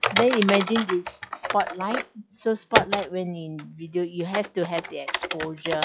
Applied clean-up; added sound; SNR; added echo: classical method log-MMSE.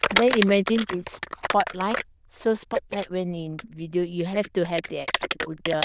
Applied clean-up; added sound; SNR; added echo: neural diffusion model UNIVERSE++.